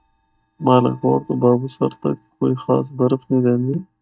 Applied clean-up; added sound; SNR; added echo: neural mask model DeepFilterNet 3.